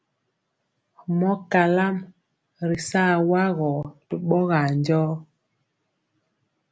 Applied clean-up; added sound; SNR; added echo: none; none; none; none.